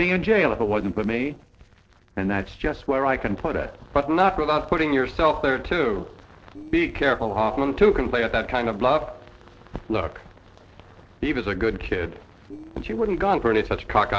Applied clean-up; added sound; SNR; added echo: neural separator model SepFormer DNS4.